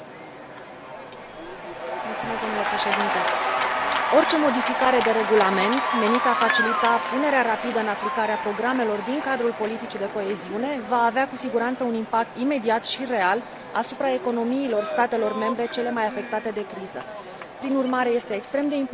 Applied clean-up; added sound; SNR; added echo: none; Applause / Cheering; 4 dB; none.